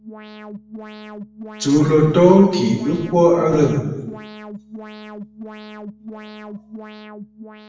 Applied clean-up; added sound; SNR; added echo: none; Alarm; 16 dB; reverberation time 1.0 s.